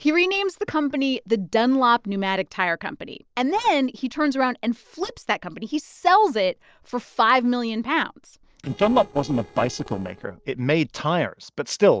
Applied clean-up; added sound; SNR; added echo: neural separator model SepFormer DNS4.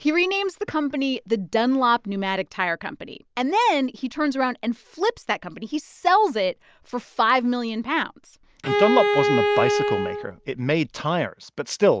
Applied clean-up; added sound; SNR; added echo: none; Bowed string instrument; -1 dB; none.